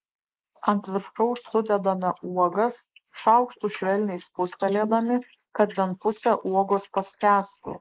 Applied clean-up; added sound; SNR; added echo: neural mask model Resemble Enhance denoiser.